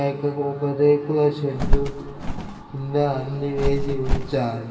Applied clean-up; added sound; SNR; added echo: none; Bird; 0 dB; reverberation time 2.4 s.